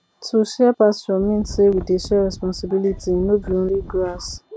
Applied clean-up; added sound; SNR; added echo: none; Wind; 14 dB; none.